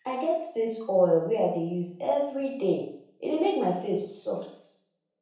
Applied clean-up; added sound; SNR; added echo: none; none; none; reverberation time 0.6 s.